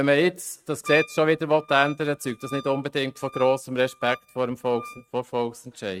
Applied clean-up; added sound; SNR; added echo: neural mask model RNNoise.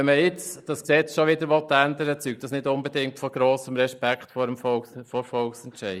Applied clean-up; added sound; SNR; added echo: neural mask model Resemble Enhance denoiser.